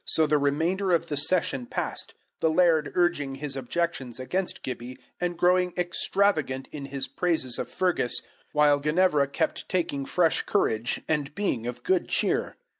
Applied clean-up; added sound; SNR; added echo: none; none; none; none.